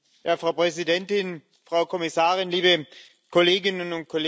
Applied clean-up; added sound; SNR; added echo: none; none; none; none.